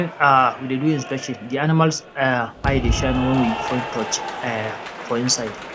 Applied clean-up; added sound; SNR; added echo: none; Applause / Cheering; 7 dB; none.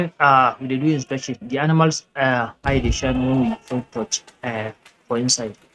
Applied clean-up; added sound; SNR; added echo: neural mask model RNNoise.